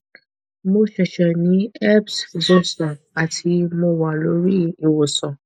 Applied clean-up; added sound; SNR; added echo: neural mask model Resemble Enhance denoiser.